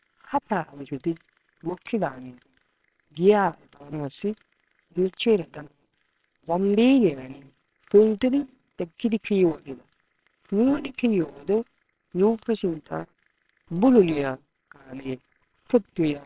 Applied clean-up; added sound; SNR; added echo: neural separator model SepFormer WHAMR!.